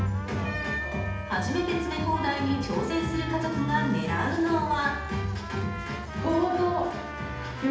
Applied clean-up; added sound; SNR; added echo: none; Trumpet; 13 dB; reverberation time 0.8 s.